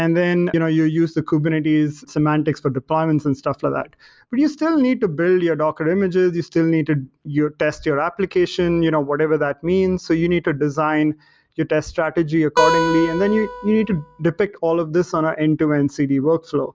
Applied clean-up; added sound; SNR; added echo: none; Acoustic guitar; 4 dB; none.